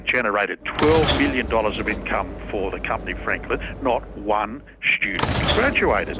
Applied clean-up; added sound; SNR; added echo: none; Sliding door / Train; 5 dB; none.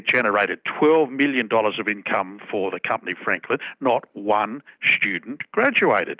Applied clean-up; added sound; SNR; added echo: none; none; none; none.